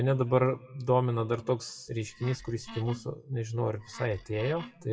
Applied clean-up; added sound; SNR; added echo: classical method WPE with log-MMSE.